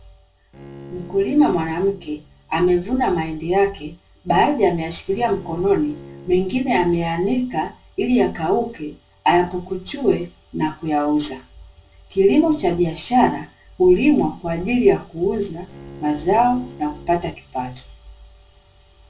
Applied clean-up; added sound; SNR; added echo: none; Bowed string instrument; 20 dB; reverberation time 0.1 s.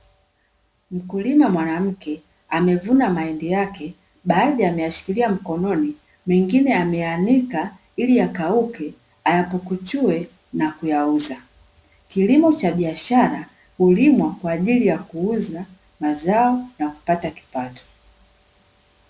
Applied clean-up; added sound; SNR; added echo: none; none; none; none.